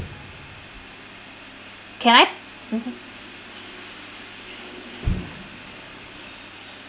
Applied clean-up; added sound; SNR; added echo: none; Motor vehicle (road); 11 dB; none.